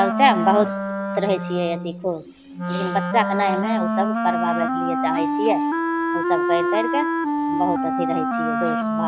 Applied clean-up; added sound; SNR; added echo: none; Wind instrument, woodwind instrument; -1 dB; none.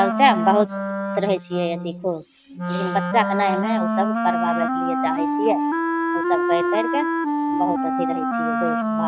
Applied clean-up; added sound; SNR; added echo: neural mask model RNNoise.